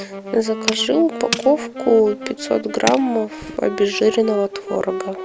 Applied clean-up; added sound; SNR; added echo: none; Wind instrument, woodwind instrument + Tools; 9 dB; none.